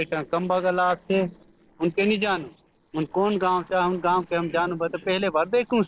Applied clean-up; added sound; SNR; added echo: neural separator model SepFormer DNS4.